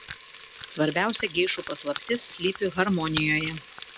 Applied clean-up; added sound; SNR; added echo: none; Frying (food) + Crushing; 9 dB; none.